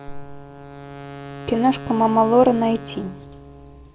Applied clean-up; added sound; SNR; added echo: none; Wind instrument, woodwind instrument; 14 dB; none.